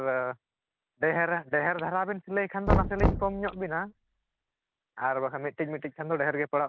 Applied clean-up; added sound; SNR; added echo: none; Knock; 1 dB; none.